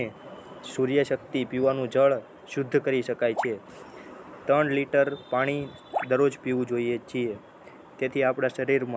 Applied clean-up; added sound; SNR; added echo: none; none; none; none.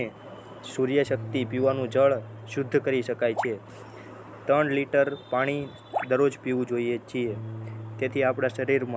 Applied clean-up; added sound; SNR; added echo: none; Bass guitar; 16 dB; none.